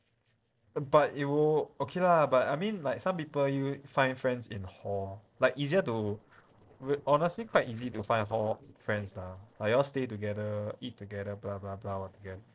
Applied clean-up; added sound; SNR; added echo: neural separator model SepFormer DNS4.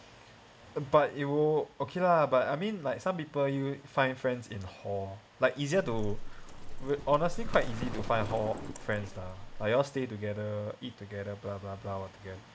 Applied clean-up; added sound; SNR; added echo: none; Livestock, farm animals, working animals; 4 dB; none.